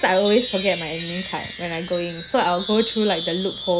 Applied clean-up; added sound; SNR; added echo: none; Wind chime; -1 dB; none.